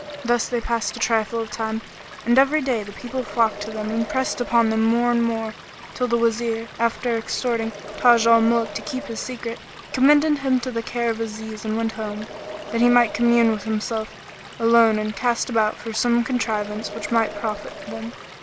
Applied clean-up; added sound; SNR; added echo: none; Stream / Liquid + Wind; 14 dB; none.